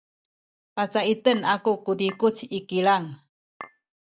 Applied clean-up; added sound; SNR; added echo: none; Chink, clink; 18 dB; none.